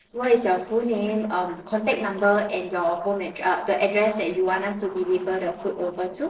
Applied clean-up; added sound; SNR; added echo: neural separator model SepFormer DNS4.